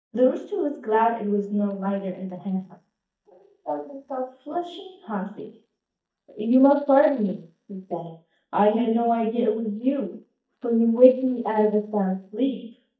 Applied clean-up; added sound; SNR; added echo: neural mask model DeepFilterNet 3.